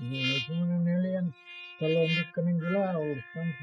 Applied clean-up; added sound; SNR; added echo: classical method spectral subtraction.